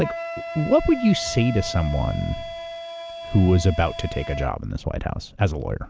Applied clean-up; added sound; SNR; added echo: none; Wind instrument, woodwind instrument; 11 dB; none.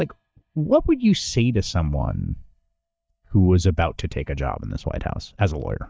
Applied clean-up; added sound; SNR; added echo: neural mask model DeepFilterNet 3.